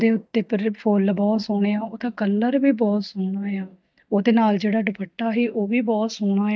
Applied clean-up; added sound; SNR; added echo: neural mask model DeepFilterNet 3.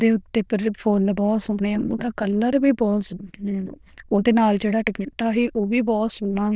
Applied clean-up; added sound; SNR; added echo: neural diffusion model UNIVERSE++.